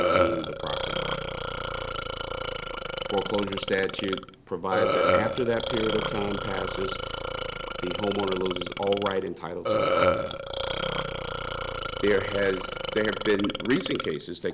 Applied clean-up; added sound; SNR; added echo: none; Burping, eructation; -1 dB; none.